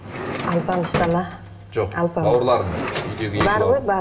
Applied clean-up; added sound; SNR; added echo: none; Drawer open or close; 8 dB; reverberation time 1.3 s.